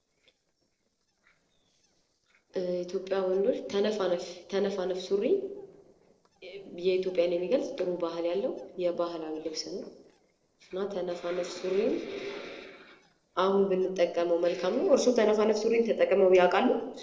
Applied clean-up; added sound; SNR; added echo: neural separator model SepFormer DNS4.